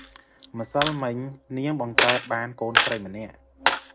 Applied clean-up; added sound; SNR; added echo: none; Coin (dropping); -2 dB; none.